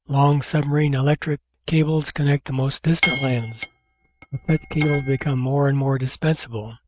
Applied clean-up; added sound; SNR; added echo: neural mask model RNNoise.